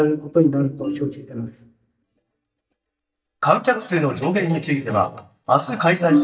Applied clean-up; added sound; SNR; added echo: neural mask model DeepFilterNet 3.